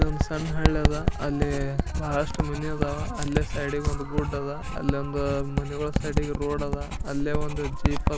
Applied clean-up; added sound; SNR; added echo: none; Writing; -3 dB; none.